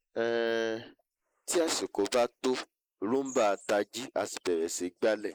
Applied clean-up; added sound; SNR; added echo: neural mask model Resemble Enhance denoiser.